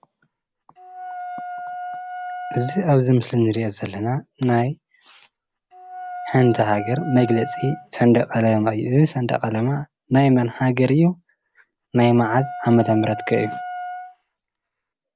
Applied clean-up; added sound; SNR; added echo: none; Wind instrument, woodwind instrument; 13 dB; none.